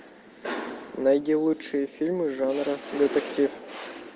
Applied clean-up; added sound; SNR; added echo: none; none; none; none.